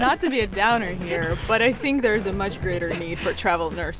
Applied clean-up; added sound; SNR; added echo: none; Fireworks; 14 dB; none.